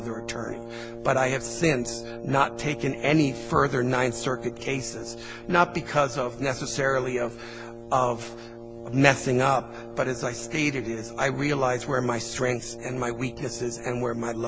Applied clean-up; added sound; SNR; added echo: none; Brass instrument; 13 dB; none.